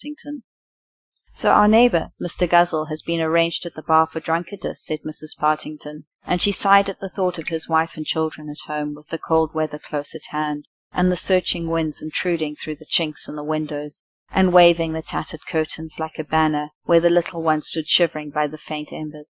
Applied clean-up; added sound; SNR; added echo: classical method Wiener filter.